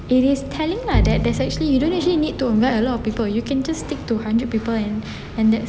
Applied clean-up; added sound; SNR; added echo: none; Bowed string instrument; 5 dB; none.